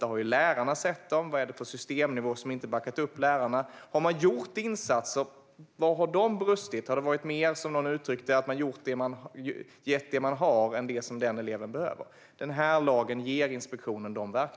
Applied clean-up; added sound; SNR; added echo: none; none; none; none.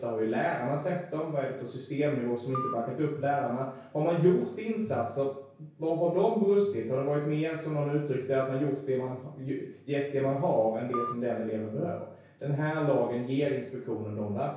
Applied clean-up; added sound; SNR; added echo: none; Telephone; 11 dB; reverberation time 0.6 s.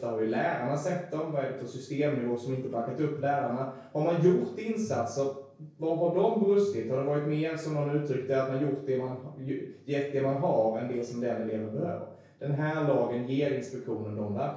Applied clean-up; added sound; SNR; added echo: neural separator model SepFormer DNS4.